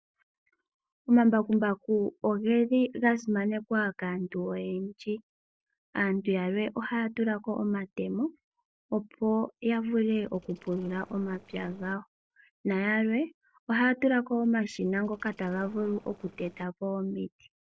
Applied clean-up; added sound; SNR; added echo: neural separator model SepFormer DNS4.